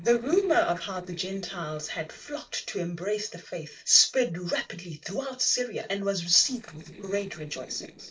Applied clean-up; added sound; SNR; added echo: neural separator model SepFormer DNS4.